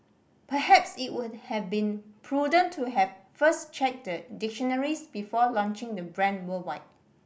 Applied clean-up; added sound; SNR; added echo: none; none; none; none.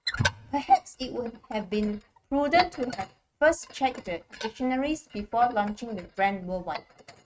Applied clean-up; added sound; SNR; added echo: neural mask model RNNoise.